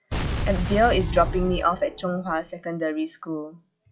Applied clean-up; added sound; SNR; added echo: classical method log-MMSE.